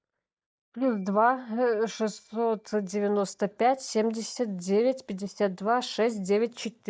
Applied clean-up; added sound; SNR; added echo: neural mask model DeepFilterNet 3.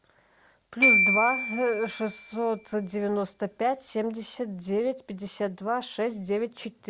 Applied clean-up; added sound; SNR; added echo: none; Glockenspiel; -1 dB; none.